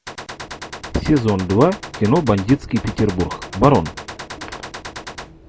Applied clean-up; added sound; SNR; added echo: none; Gunshot, gunfire; 14 dB; none.